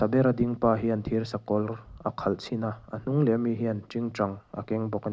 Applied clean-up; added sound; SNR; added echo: none; none; none; none.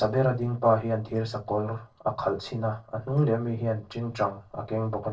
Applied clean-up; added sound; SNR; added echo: neural separator model SepFormer DNS4.